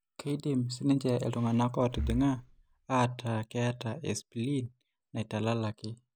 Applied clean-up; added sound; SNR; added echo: none; Breathing; 10 dB; none.